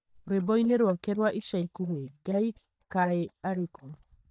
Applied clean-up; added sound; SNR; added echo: neural mask model DeepFilterNet 3.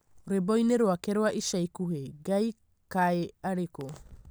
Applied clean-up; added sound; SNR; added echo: none; none; none; none.